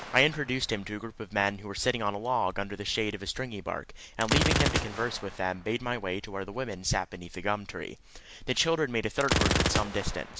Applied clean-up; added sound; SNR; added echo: none; Gunshot, gunfire; 4 dB; none.